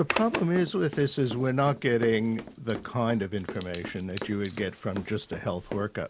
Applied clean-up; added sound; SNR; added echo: none; Run + Zipper (clothing); 11 dB; none.